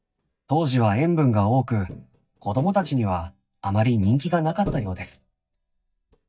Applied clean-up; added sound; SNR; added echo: neural mask model DeepFilterNet 3.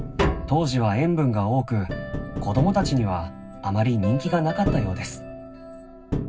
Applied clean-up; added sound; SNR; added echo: none; Tap; 7 dB; reverberation time 0.4 s.